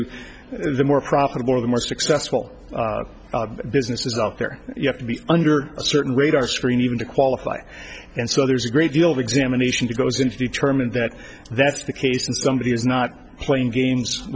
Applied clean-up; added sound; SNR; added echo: none; none; none; none.